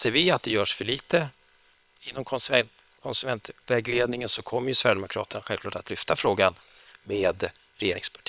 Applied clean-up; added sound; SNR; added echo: neural separator model SepFormer WHAM!.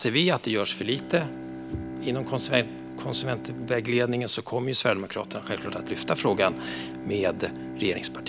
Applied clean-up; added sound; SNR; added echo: none; Bowed string instrument; 10 dB; none.